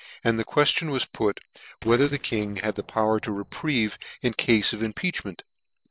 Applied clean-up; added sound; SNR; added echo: neural separator model SepFormer DNS4.